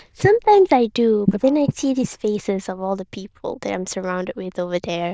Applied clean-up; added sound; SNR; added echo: neural diffusion model UNIVERSE++.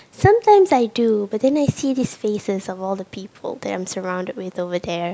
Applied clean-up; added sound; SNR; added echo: none; none; none; none.